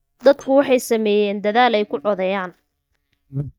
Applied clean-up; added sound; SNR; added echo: neural mask model DeepFilterNet 3.